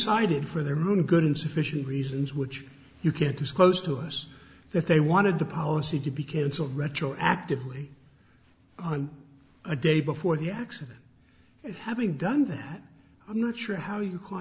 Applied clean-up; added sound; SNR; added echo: none; none; none; none.